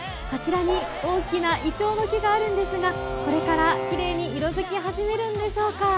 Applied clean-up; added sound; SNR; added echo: none; Bowed string instrument + Train; 9 dB; none.